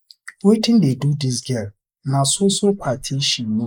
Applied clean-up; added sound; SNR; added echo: neural mask model Resemble Enhance denoiser.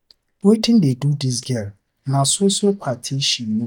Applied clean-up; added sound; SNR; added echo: neural mask model DeepFilterNet 3.